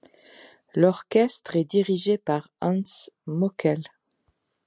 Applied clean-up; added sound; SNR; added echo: none; none; none; none.